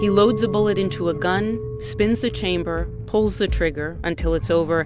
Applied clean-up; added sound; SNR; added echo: none; Chink, clink; 13 dB; none.